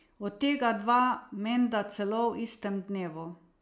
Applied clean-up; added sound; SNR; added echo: none; none; none; none.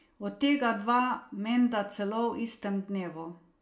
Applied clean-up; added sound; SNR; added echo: none; none; none; reverberation time 0.2 s.